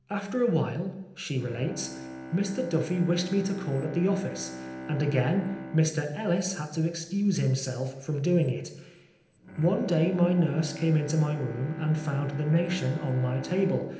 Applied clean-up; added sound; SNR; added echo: none; Bowed string instrument; 14 dB; reverberation time 0.8 s.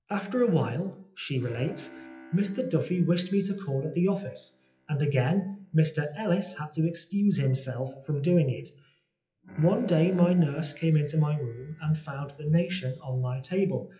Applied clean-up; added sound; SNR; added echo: classical method WPE with log-MMSE.